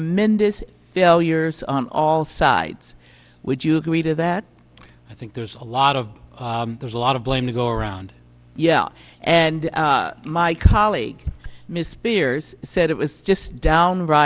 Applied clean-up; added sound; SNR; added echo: none; none; none; none.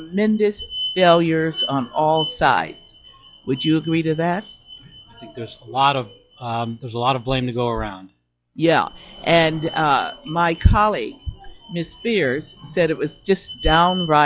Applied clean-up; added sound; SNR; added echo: classical method log-MMSE.